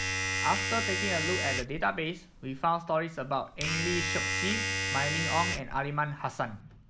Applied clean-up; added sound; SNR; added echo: none; Domestic sounds, home sounds; 1 dB; none.